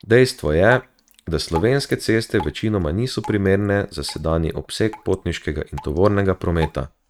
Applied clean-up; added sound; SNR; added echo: neural mask model RNNoise.